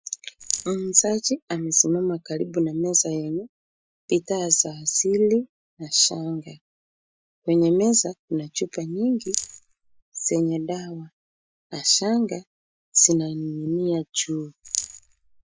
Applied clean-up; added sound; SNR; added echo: classical method Wiener filter.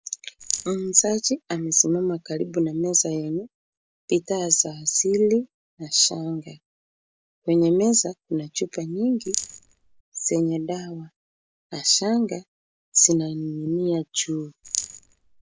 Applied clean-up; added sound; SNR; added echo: none; Rattle; 8 dB; none.